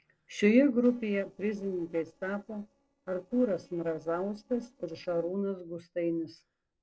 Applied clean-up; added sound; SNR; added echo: neural separator model SepFormer DNS4.